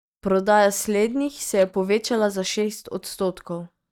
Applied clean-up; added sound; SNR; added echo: neural mask model DeepFilterNet 3.